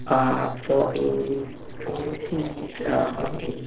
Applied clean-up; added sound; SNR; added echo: neural separator model SepFormer DNS4.